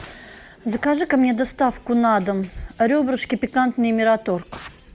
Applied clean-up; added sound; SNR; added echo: none; none; none; none.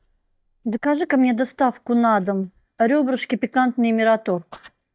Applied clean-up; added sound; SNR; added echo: neural mask model DeepFilterNet 3.